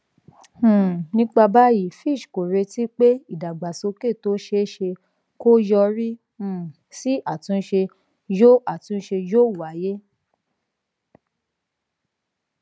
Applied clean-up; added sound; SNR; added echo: none; none; none; none.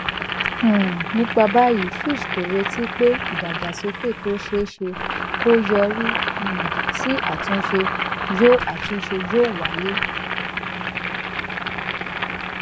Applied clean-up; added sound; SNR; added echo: none; Boiling; 3 dB; none.